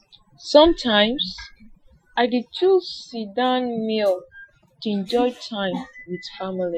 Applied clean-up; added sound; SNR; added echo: classical method Wiener filter.